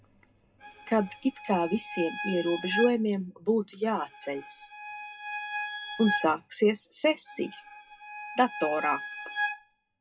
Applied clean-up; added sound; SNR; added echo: classical method WPE with log-MMSE.